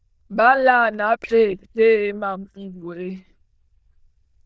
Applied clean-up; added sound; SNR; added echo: neural diffusion model UNIVERSE++.